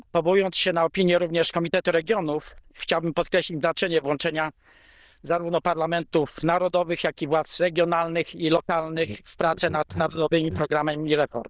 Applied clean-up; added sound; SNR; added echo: neural diffusion model UNIVERSE++.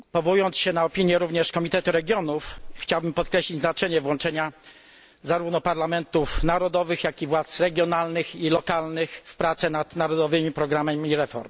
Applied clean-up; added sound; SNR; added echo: none; none; none; none.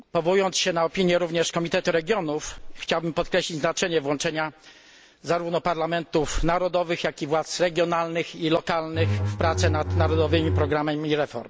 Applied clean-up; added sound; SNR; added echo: none; Bowed string instrument; 0 dB; none.